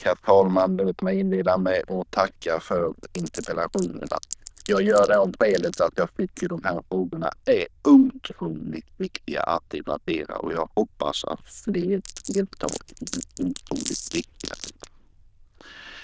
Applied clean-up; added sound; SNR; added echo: neural diffusion model UNIVERSE++.